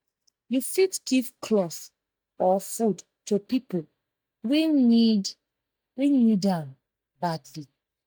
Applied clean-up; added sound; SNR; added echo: neural mask model DeepFilterNet 3.